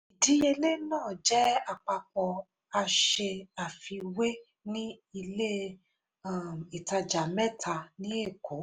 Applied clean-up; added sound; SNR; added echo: none; none; none; none.